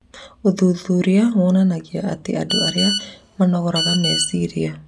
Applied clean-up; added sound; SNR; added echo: none; Telephone; 5 dB; none.